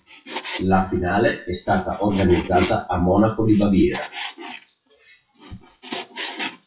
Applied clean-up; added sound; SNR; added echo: classical method WPE with log-MMSE.